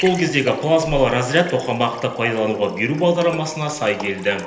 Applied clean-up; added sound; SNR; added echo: none; Liquid; 16 dB; reverberation time 1.4 s.